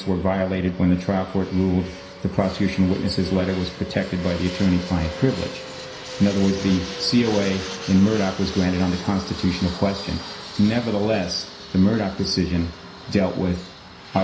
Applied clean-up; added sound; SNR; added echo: none; Fixed-wing aircraft, airplane; 13 dB; reverberation time 0.5 s.